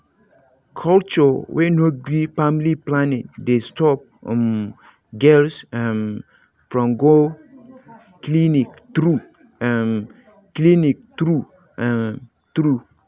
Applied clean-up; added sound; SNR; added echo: none; none; none; none.